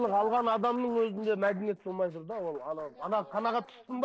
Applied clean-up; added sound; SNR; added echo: neural separator model SepFormer DNS4.